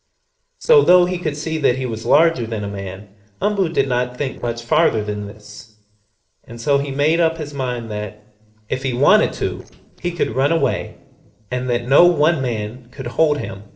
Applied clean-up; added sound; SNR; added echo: neural separator model SepFormer DNS4.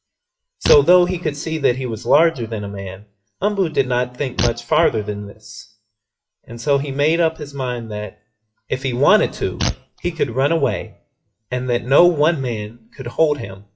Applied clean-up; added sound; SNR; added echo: classical method WPE with log-MMSE.